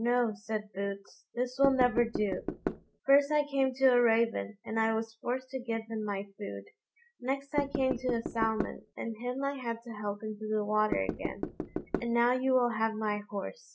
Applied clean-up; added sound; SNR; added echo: none; Knock / Wood; 5 dB; none.